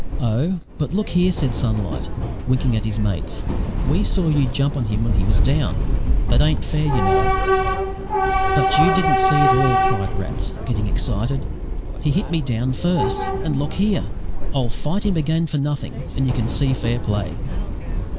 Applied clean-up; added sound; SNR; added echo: none; Subway, metro, underground / Train; -2 dB; none.